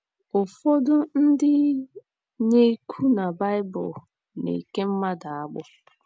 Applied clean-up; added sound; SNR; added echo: none; none; none; none.